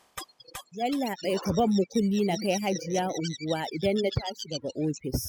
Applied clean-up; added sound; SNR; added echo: classical method spectral subtraction.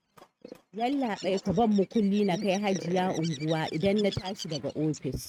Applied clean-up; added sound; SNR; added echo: neural mask model RNNoise.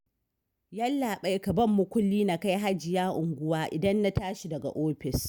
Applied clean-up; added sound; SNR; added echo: none; none; none; none.